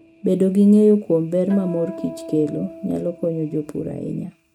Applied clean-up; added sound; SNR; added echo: neural mask model RNNoise.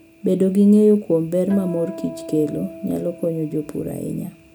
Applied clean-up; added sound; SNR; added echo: none; Acoustic guitar; 18 dB; none.